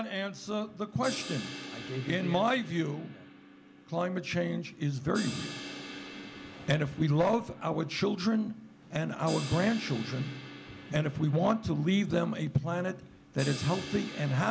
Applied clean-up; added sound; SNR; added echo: none; Crash cymbal; 14 dB; none.